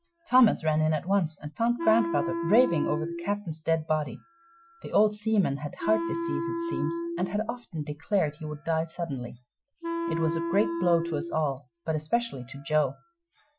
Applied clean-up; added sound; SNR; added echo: classical method Wiener filter.